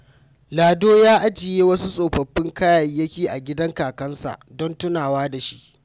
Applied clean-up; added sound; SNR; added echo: none; none; none; none.